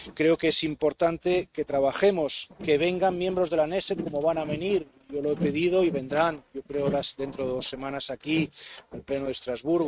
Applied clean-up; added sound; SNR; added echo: neural mask model RNNoise.